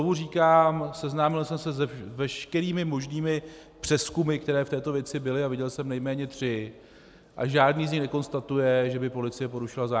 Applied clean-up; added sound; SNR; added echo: none; none; none; none.